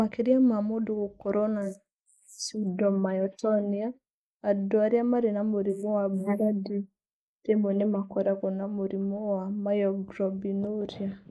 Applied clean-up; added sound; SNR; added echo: neural mask model Resemble Enhance denoiser.